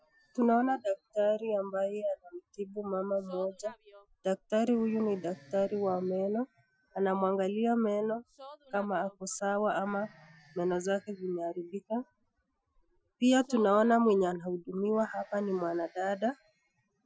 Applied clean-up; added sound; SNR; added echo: classical method Wiener filter.